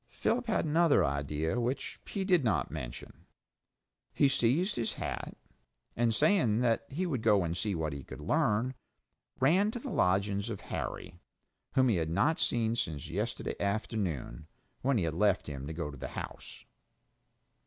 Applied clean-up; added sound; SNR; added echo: none; none; none; none.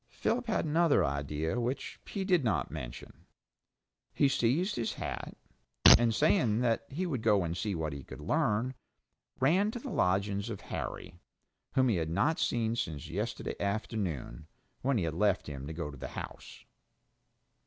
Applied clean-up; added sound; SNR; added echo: none; Fart; -2 dB; none.